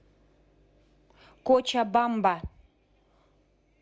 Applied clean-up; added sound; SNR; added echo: none; none; none; none.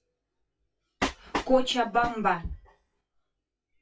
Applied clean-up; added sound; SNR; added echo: classical method WPE with log-MMSE.